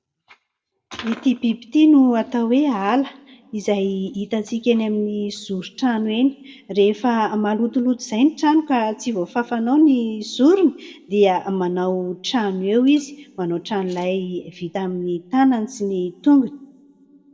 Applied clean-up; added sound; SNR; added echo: none; none; none; reverberation time 0.9 s.